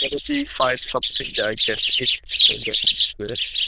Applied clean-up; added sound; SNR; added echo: neural diffusion model UNIVERSE++.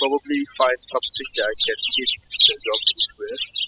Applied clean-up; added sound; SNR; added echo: classical method spectral subtraction.